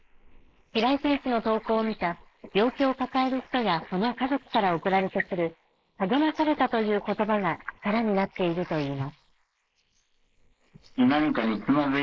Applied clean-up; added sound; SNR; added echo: neural mask model Resemble Enhance denoiser.